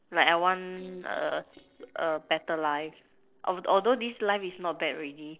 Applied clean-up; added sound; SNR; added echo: neural separator model SepFormer DNS4.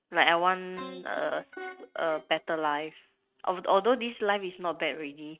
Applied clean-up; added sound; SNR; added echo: neural mask model RNNoise.